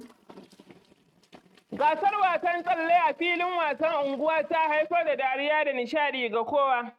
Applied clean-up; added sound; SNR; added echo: neural mask model RNNoise.